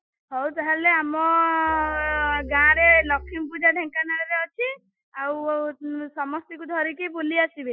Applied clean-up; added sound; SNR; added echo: classical method Wiener filter.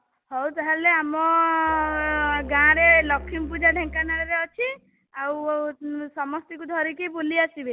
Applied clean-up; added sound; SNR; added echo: none; Musical instrument; 13 dB; none.